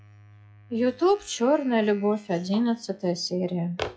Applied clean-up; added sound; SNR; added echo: classical method log-MMSE.